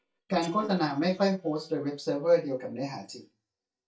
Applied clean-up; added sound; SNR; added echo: neural mask model DeepFilterNet 3.